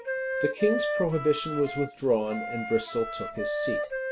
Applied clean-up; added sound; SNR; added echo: none; Wind instrument, woodwind instrument; 4 dB; none.